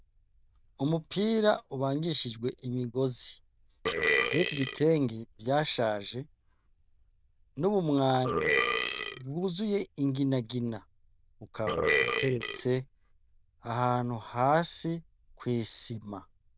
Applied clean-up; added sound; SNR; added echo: neural diffusion model UNIVERSE++.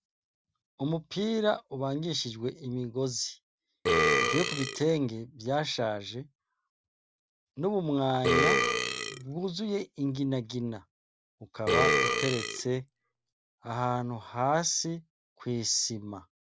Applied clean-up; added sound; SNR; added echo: none; Burping, eructation; -4 dB; none.